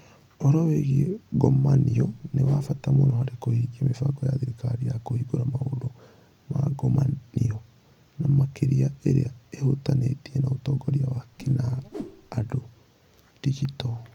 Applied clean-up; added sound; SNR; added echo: none; Whoosh, swoosh, swish; 18 dB; none.